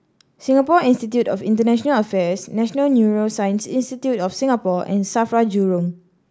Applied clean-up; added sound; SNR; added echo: none; none; none; none.